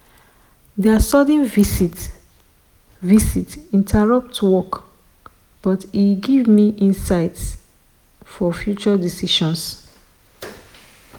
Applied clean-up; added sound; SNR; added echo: none; none; none; none.